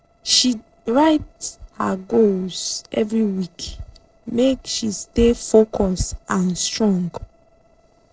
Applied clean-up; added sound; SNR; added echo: neural separator model SepFormer DNS4.